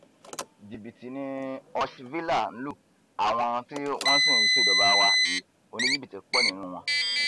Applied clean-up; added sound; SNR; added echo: none; Car; -4 dB; none.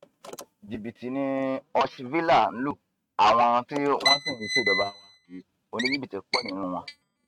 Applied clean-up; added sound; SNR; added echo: neural mask model RNNoise.